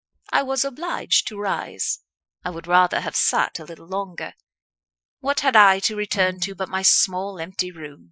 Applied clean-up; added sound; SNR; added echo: classical method Wiener filter.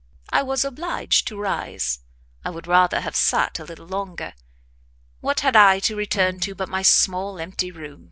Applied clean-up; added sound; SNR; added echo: none; Bowed string instrument; 17 dB; none.